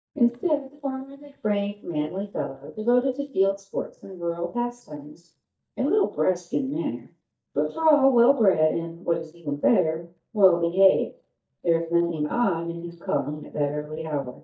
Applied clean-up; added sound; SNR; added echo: neural mask model DeepFilterNet 3.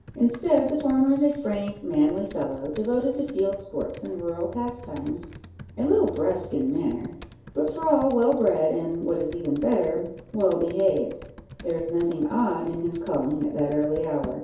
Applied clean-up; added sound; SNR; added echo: none; Computer keyboard; 19 dB; reverberation time 2.4 s.